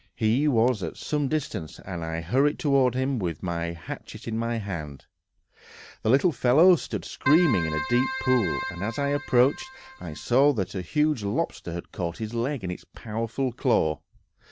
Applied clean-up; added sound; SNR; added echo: none; Keyboard (musical); 7 dB; none.